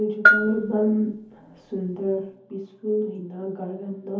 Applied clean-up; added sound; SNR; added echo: none; Bell; -3 dB; reverberation time 0.5 s.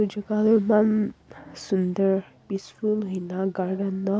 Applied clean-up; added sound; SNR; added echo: none; none; none; none.